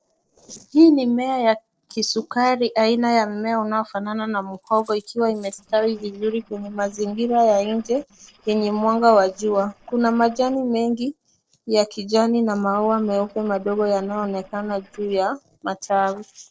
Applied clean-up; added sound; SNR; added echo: neural separator model SepFormer DNS4.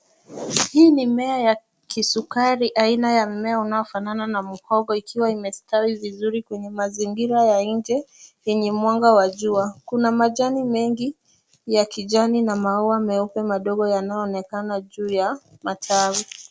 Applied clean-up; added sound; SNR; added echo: none; none; none; none.